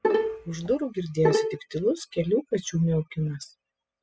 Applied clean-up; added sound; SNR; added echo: classical method spectral subtraction.